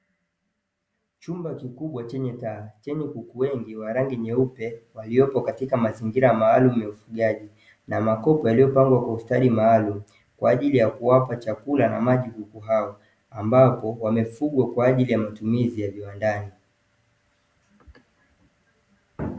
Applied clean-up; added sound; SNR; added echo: none; none; none; none.